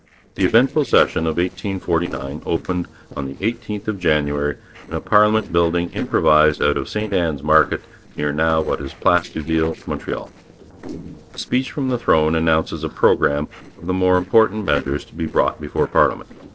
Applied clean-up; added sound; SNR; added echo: neural separator model SepFormer DNS4.